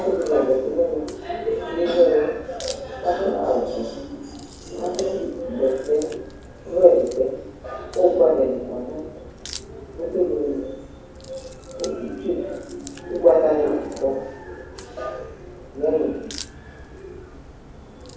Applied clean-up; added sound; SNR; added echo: none; Crack; 18 dB; reverberation time 0.7 s.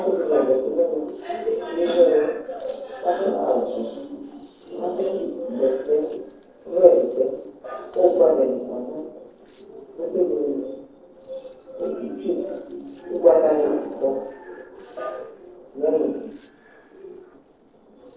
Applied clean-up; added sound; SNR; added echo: neural separator model SepFormer DNS4.